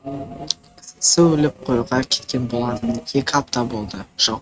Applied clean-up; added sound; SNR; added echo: neural mask model RNNoise.